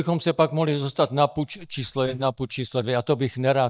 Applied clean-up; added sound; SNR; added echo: neural mask model DeepFilterNet 3.